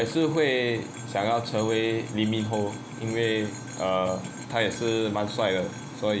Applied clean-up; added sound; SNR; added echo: none; Bell; 19 dB; none.